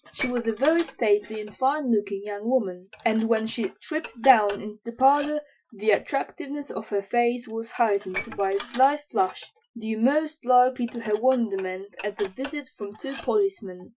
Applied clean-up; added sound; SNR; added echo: classical method Wiener filter.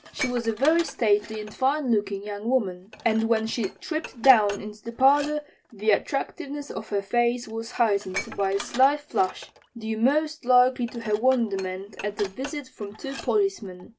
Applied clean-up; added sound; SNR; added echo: none; Dishes, pots, and pans; 17 dB; none.